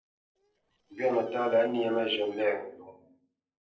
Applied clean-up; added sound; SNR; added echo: neural separator model SepFormer DNS4.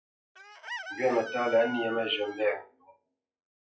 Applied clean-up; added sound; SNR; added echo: classical method WPE with log-MMSE.